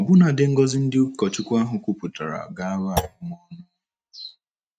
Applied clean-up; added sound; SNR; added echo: neural mask model RNNoise.